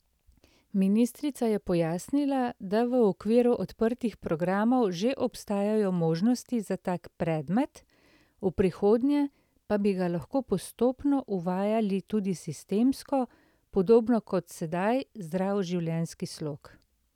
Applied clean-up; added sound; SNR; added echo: none; none; none; none.